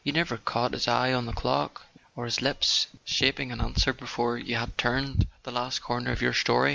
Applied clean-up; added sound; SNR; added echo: none; none; none; none.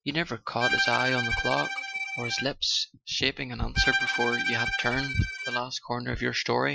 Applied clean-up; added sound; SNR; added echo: classical method Wiener filter.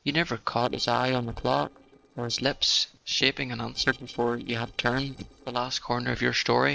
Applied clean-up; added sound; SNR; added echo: neural separator model SepFormer DNS4.